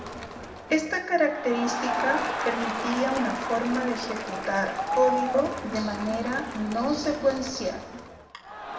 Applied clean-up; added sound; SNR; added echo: none; Crowd; 4 dB; reverberation time 0.9 s.